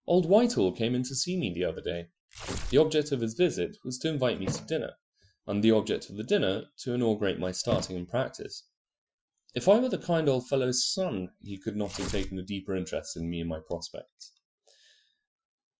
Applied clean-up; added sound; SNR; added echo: classical method Wiener filter.